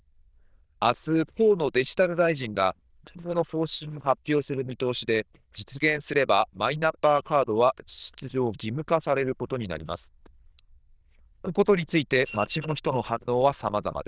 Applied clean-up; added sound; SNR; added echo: neural diffusion model UNIVERSE++.